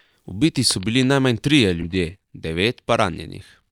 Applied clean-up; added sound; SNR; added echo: neural mask model DeepFilterNet 3.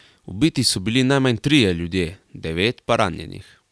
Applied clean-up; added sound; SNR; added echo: none; none; none; none.